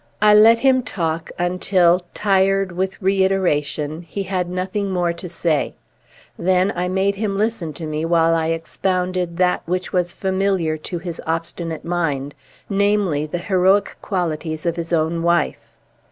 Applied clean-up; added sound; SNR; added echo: none; none; none; none.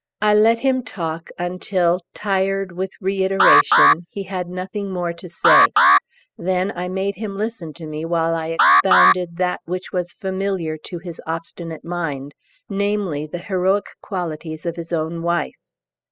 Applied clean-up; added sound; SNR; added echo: classical method spectral subtraction.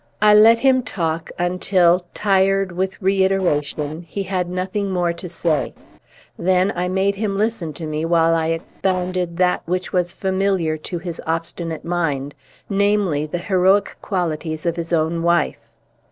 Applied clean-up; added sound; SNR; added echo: neural separator model SepFormer DNS4.